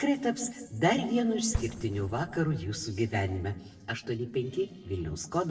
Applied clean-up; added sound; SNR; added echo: neural separator model SepFormer DNS4.